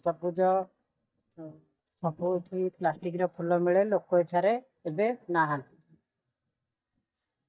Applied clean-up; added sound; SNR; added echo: neural mask model DeepFilterNet 3.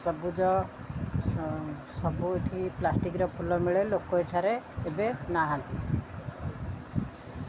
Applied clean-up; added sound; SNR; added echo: none; none; none; none.